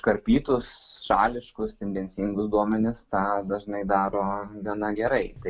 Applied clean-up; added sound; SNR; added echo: none; none; none; none.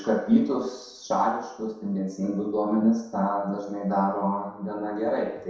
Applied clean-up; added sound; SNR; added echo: none; none; none; reverberation time 0.7 s.